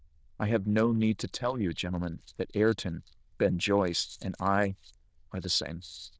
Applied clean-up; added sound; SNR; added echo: neural diffusion model UNIVERSE++.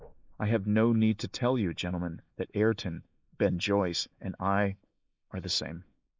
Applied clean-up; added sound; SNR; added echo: neural mask model Resemble Enhance denoiser.